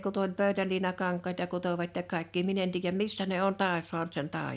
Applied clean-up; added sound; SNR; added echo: none; none; none; none.